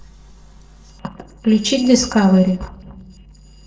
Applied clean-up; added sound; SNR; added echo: neural separator model SepFormer DNS4.